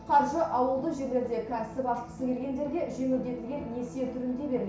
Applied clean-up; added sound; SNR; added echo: none; none; none; reverberation time 0.6 s.